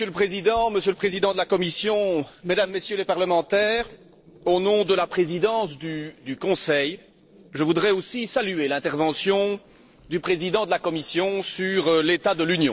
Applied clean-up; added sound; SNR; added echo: neural separator model SepFormer DNS4.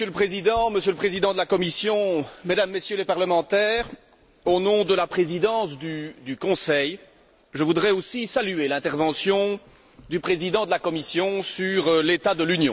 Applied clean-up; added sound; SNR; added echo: none; none; none; none.